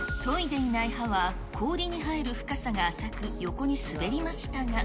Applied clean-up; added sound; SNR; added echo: none; none; none; none.